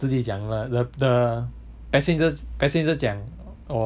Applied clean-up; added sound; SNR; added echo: none; none; none; none.